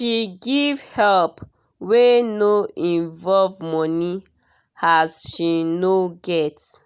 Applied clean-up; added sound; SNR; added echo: none; none; none; none.